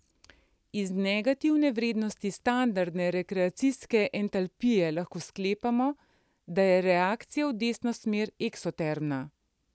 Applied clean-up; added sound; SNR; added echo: none; none; none; none.